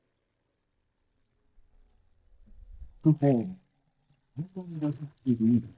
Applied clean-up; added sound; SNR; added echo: neural mask model DeepFilterNet 3.